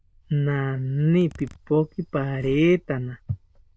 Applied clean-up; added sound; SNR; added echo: neural diffusion model UNIVERSE++.